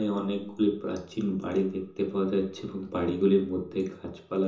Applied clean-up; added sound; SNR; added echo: none; none; none; reverberation time 0.6 s.